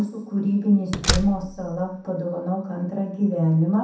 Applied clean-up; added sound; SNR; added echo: none; Slam; 4 dB; reverberation time 0.7 s.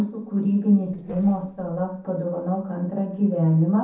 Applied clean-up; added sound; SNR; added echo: neural separator model SepFormer DNS4.